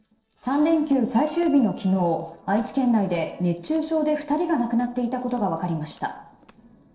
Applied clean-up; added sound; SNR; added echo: neural separator model SepFormer DNS4.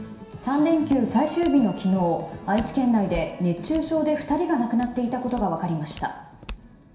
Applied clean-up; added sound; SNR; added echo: none; Walk, footsteps; 20 dB; reverberation time 0.7 s.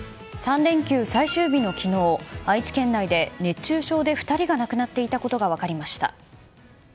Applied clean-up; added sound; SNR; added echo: none; none; none; none.